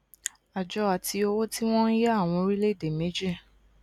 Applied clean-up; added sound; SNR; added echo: none; none; none; none.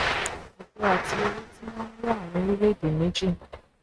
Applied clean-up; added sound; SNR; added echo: neural mask model RNNoise.